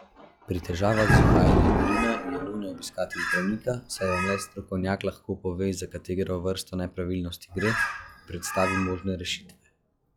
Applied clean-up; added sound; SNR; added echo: classical method log-MMSE.